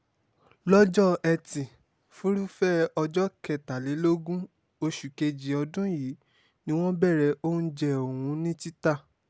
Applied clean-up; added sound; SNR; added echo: none; none; none; none.